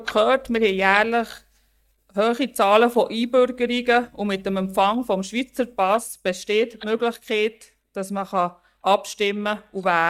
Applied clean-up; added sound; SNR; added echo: neural mask model DeepFilterNet 3.